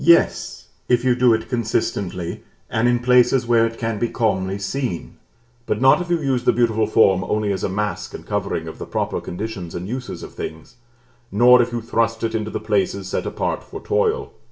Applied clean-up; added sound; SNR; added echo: none; none; none; reverberation time 0.2 s.